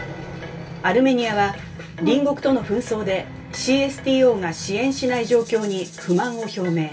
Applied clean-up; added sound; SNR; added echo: none; Brass instrument; 8 dB; reverberation time 0.2 s.